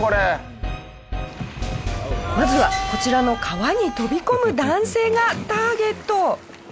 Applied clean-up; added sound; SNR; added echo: none; none; none; none.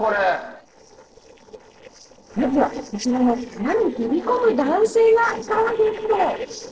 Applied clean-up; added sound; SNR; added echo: neural separator model SepFormer DNS4.